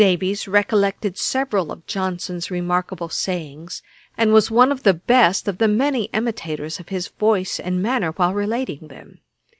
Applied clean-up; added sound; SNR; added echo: none; none; none; none.